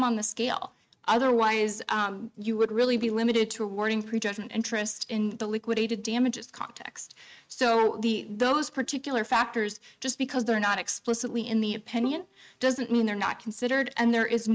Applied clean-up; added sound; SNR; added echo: neural mask model RNNoise.